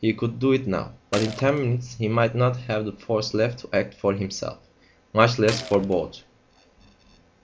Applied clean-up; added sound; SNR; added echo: none; Gunshot, gunfire; 14 dB; none.